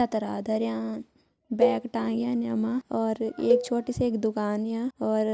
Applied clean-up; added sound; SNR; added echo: none; Cowbell; 4 dB; none.